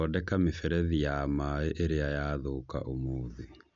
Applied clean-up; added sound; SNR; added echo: none; none; none; none.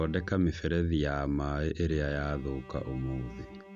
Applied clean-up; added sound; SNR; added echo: none; Bowed string instrument; 19 dB; none.